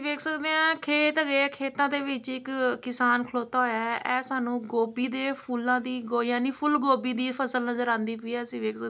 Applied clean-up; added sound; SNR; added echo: none; none; none; none.